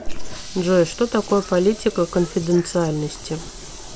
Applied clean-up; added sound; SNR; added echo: none; Toilet flush; 18 dB; none.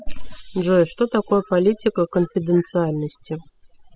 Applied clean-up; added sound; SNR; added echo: classical method spectral subtraction.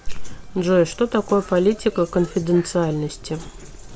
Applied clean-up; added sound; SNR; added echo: none; none; none; none.